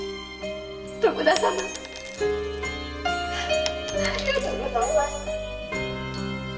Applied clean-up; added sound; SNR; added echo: none; Coin (dropping); 14 dB; reverberation time 1.1 s.